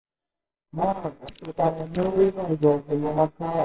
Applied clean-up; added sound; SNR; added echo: neural separator model SepFormer WHAMR!.